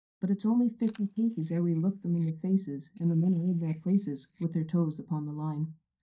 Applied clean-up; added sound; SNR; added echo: neural mask model DeepFilterNet 3.